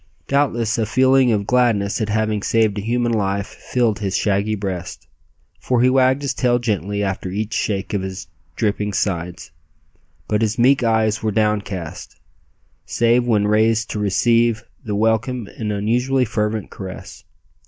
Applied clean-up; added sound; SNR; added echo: none; none; none; none.